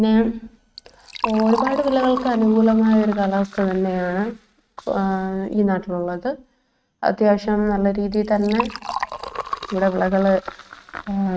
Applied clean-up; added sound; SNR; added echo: neural mask model RNNoise.